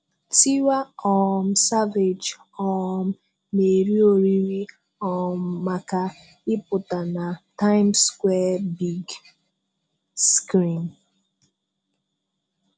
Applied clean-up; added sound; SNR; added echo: none; none; none; none.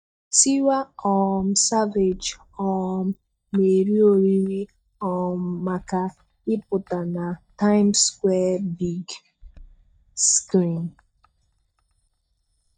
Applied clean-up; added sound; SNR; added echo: neural mask model DeepFilterNet 3.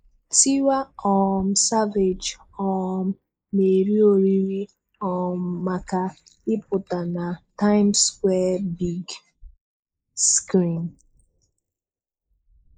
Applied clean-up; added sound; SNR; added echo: neural mask model Resemble Enhance denoiser.